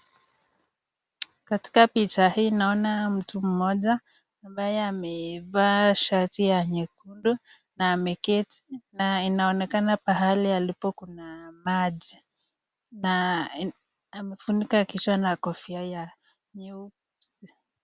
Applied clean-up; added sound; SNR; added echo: none; none; none; none.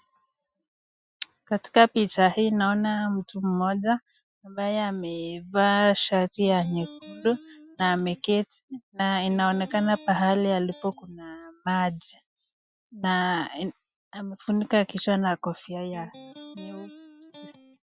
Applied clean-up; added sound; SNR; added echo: classical method Wiener filter.